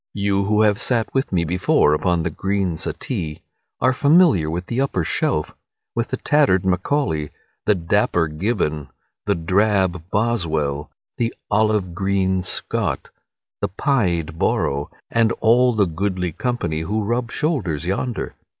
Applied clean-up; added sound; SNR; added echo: none; none; none; none.